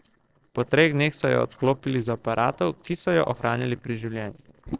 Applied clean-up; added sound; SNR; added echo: neural separator model SepFormer DNS4.